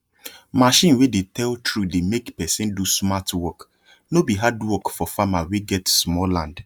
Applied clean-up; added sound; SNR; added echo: neural mask model Resemble Enhance denoiser.